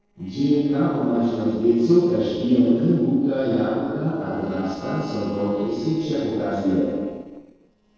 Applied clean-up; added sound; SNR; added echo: neural separator model SepFormer DNS4.